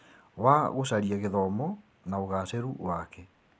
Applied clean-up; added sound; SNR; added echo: none; none; none; none.